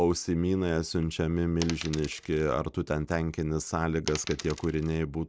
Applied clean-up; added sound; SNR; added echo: none; Coin (dropping); 13 dB; none.